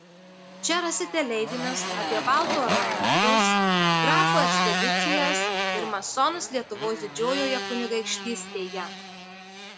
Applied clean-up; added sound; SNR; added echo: none; Motorcycle; -2 dB; none.